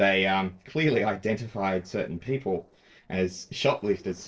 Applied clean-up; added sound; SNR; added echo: neural separator model SepFormer DNS4.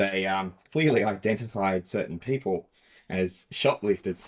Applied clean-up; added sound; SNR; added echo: neural mask model DeepFilterNet 3.